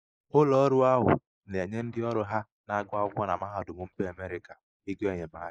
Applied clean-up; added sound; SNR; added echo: neural mask model Resemble Enhance denoiser.